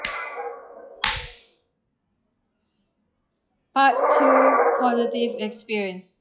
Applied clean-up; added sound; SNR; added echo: classical method log-MMSE.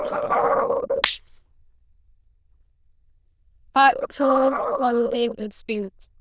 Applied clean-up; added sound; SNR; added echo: neural diffusion model UNIVERSE++.